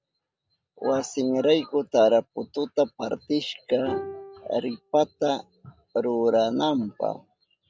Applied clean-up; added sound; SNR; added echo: none; Bowed string instrument; 14 dB; none.